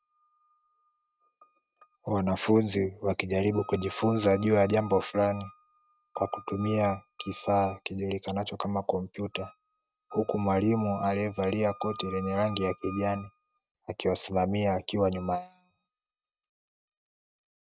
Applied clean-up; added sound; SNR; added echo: neural mask model RNNoise.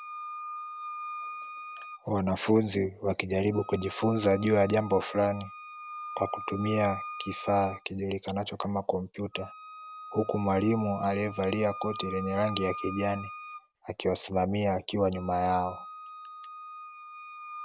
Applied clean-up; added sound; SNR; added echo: none; Wind instrument, woodwind instrument; 12 dB; none.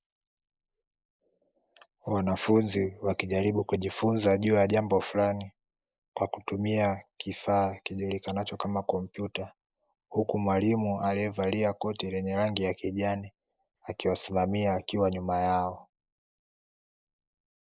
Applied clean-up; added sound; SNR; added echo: neural mask model Resemble Enhance denoiser.